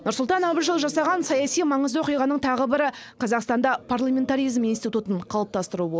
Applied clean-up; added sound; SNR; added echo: none; none; none; none.